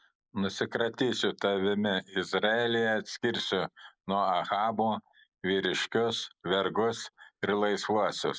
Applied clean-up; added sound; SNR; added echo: neural mask model Resemble Enhance denoiser.